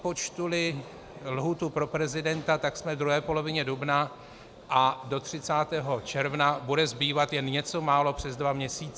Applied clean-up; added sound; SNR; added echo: none; none; none; none.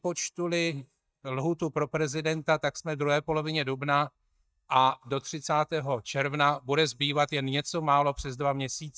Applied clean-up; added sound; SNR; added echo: neural mask model DeepFilterNet 3.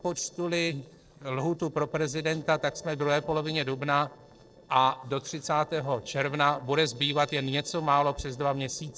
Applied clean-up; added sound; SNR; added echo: neural separator model SepFormer DNS4.